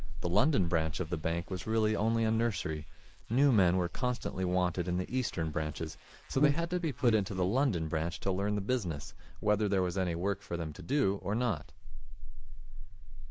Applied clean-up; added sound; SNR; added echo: neural mask model Resemble Enhance denoiser.